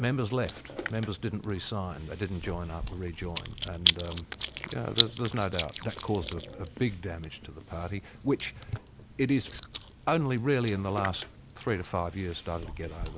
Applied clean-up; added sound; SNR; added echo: none; Chewing, mastication; 5 dB; none.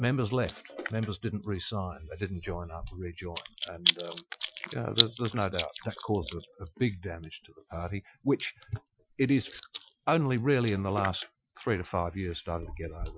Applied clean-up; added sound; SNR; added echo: classical method Wiener filter.